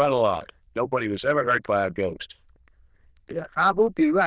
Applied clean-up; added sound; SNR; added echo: neural diffusion model UNIVERSE++.